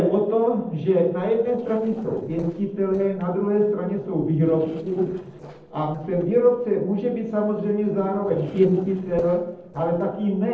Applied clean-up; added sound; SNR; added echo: neural separator model SepFormer DNS4.